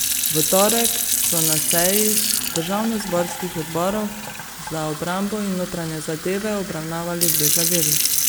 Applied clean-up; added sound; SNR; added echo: none; Fill (with liquid) / Sink (filling or washing); -2 dB; none.